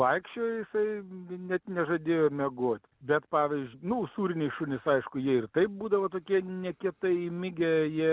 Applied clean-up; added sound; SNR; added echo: none; none; none; none.